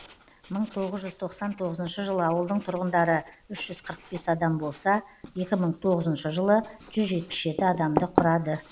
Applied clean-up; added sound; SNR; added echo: none; Writing; 10 dB; none.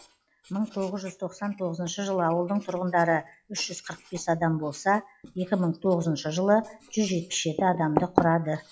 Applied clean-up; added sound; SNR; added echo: classical method log-MMSE.